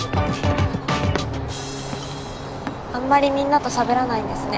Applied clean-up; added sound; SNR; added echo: none; none; none; none.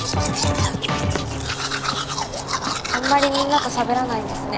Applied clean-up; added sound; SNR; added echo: none; Domestic sounds, home sounds; 5 dB; none.